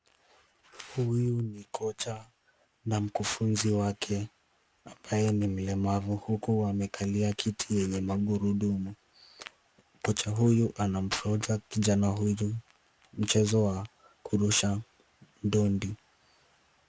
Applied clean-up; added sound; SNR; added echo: none; none; none; none.